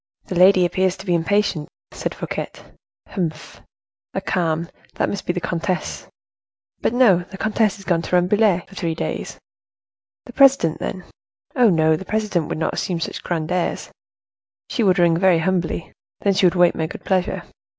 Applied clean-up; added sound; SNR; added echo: none; none; none; none.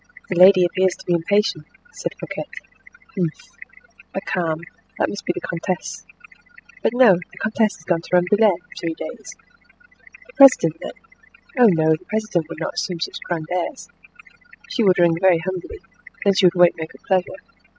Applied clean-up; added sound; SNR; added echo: classical method spectral subtraction.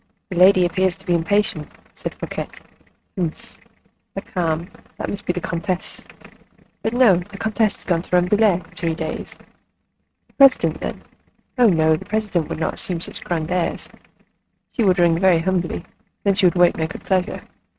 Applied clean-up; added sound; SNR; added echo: neural mask model RNNoise.